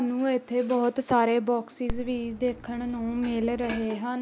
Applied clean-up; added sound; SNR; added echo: none; Dog; 11 dB; none.